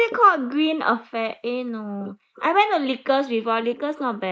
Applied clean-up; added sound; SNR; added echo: neural mask model Resemble Enhance denoiser.